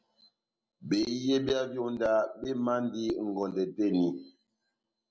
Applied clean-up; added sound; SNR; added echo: none; none; none; none.